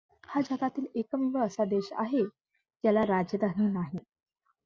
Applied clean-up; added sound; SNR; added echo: none; none; none; none.